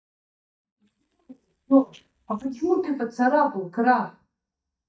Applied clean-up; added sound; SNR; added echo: neural mask model DeepFilterNet 3.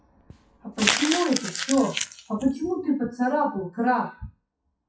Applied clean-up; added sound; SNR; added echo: classical method WPE with log-MMSE.